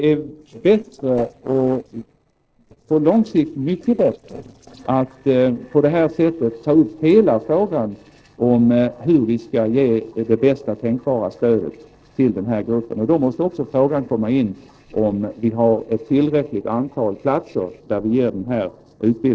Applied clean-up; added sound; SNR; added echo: neural separator model SepFormer DNS4.